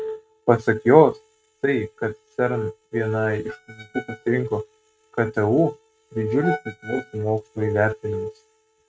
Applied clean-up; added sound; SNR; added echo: neural mask model RNNoise.